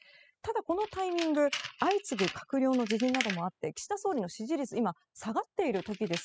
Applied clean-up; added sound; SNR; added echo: classical method spectral subtraction.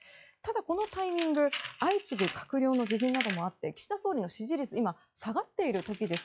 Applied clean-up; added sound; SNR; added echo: classical method log-MMSE.